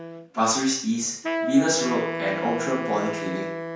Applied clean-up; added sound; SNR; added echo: none; Wind instrument, woodwind instrument; 5 dB; reverberation time 0.5 s.